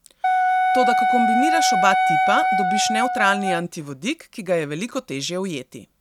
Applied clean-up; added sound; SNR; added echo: none; Wind instrument, woodwind instrument; -5 dB; none.